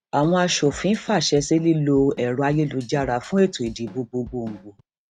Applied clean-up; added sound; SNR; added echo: neural mask model RNNoise.